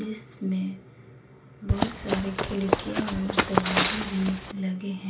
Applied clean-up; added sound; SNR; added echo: none; Run; -3 dB; reverberation time 0.2 s.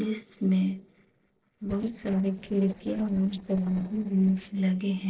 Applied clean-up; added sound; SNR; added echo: neural separator model SepFormer DNS4.